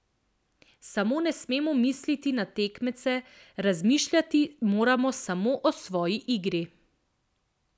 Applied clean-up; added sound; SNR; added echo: none; none; none; none.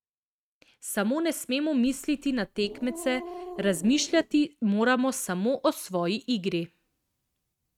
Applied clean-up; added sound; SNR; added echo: neural mask model RNNoise.